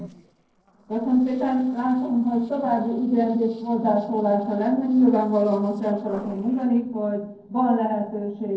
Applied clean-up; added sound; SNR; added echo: neural separator model SepFormer DNS4.